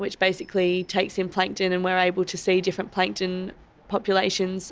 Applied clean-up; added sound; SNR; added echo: none; none; none; none.